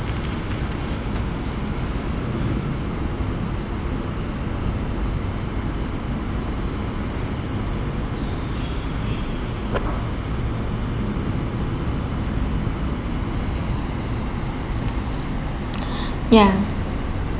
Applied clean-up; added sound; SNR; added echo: none; none; none; none.